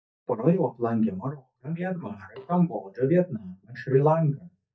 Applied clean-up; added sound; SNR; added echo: neural mask model DeepFilterNet 3.